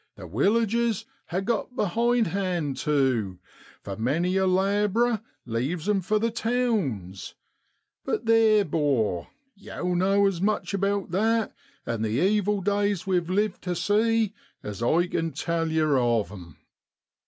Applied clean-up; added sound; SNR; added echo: none; none; none; none.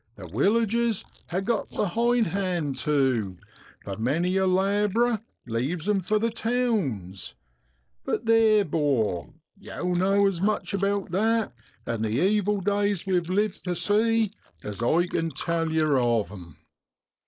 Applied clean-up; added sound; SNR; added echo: neural mask model Resemble Enhance denoiser.